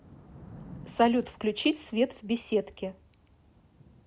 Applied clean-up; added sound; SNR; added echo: none; Thunder / Rain; 20 dB; none.